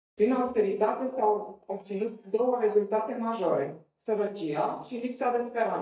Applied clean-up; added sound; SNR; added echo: neural mask model DeepFilterNet 3.